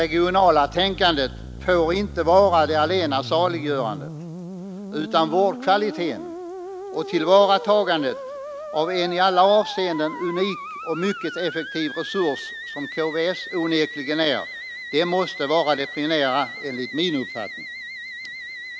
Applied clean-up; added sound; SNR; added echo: none; Musical instrument; 12 dB; none.